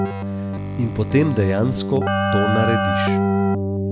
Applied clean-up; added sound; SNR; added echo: none; Keyboard (musical); -2 dB; none.